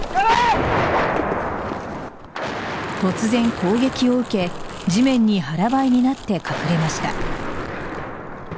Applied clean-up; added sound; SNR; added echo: none; Crumpling, crinkling; 14 dB; none.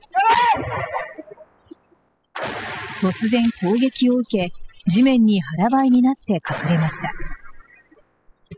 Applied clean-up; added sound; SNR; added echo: classical method spectral subtraction.